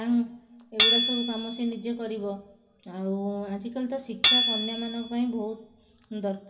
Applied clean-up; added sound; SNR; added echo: none; Hammer / Chink, clink; -3 dB; reverberation time 1.2 s.